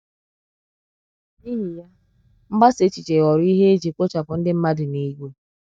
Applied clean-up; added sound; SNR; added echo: neural mask model DeepFilterNet 3.